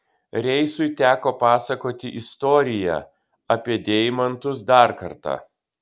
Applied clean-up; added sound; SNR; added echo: none; none; none; none.